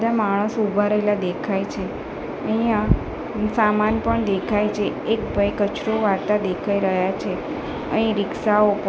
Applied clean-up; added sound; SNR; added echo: none; none; none; none.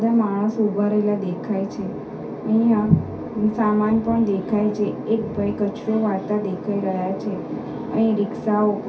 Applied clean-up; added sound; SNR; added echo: none; none; none; reverberation time 0.3 s.